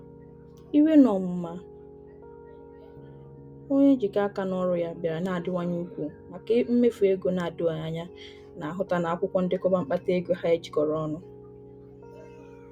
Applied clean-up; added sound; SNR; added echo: none; Piano; 20 dB; none.